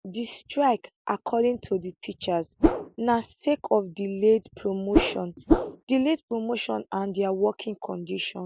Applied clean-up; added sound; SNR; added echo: neural mask model Resemble Enhance denoiser.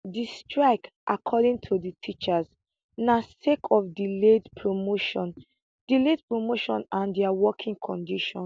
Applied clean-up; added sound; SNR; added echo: none; none; none; none.